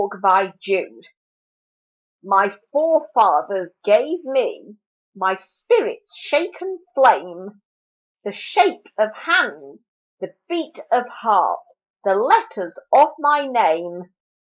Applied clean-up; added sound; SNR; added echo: neural mask model Resemble Enhance denoiser.